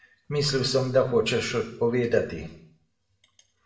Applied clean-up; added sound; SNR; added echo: none; none; none; reverberation time 0.7 s.